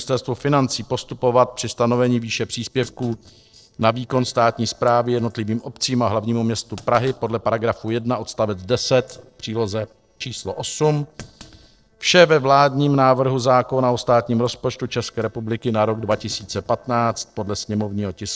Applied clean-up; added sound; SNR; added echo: neural separator model SepFormer DNS4.